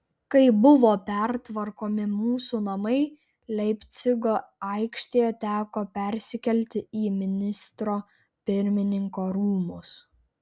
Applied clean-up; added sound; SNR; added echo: none; none; none; none.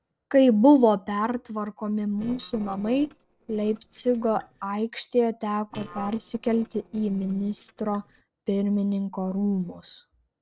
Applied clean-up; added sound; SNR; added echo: neural separator model SepFormer DNS4.